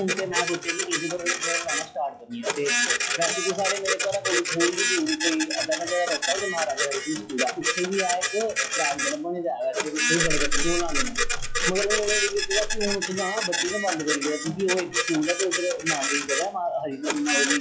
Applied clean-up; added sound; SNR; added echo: classical method log-MMSE.